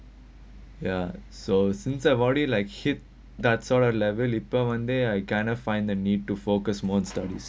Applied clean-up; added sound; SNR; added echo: none; none; none; none.